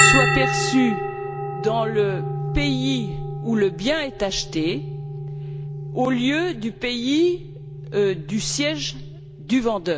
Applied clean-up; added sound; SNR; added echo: none; Bell; 2 dB; none.